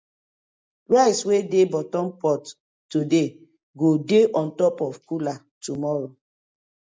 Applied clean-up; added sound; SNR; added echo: none; none; none; none.